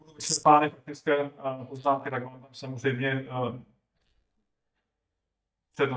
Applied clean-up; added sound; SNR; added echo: neural mask model DeepFilterNet 3.